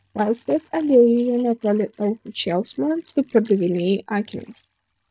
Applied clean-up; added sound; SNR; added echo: neural mask model DeepFilterNet 3.